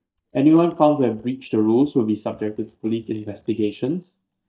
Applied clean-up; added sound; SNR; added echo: neural mask model DeepFilterNet 3.